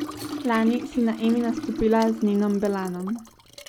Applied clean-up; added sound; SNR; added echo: none; Liquid; 11 dB; none.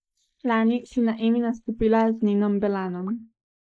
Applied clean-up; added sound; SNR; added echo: neural mask model Resemble Enhance denoiser.